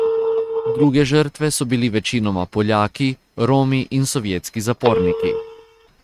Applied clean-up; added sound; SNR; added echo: neural mask model RNNoise.